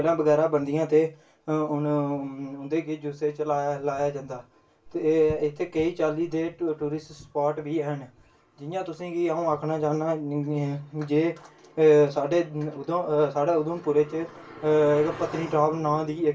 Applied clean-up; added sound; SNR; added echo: none; Raindrop / Drip; 18 dB; reverberation time 0.2 s.